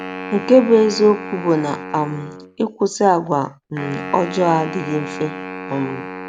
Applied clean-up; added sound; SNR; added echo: none; Wind instrument, woodwind instrument; 11 dB; none.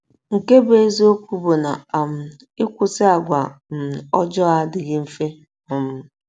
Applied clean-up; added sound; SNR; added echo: none; none; none; none.